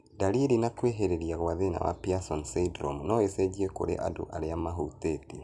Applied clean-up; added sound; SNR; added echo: none; none; none; none.